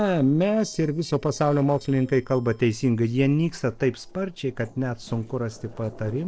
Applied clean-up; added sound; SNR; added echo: neural separator model SepFormer DNS4.